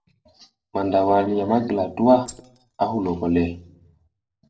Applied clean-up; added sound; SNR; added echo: neural separator model SepFormer DNS4.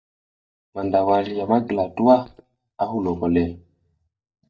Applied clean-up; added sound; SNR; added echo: neural mask model DeepFilterNet 3.